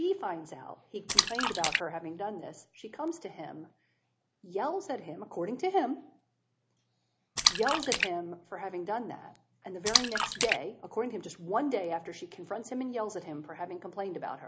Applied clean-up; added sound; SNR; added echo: none; Splash, splatter; -3 dB; none.